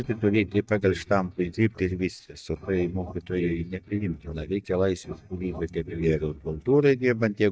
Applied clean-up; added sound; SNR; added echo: neural mask model DeepFilterNet 3.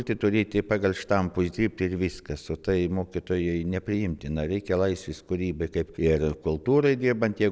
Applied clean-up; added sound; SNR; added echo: none; none; none; none.